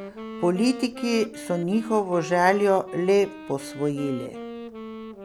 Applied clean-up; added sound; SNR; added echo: none; Wind instrument, woodwind instrument; 13 dB; none.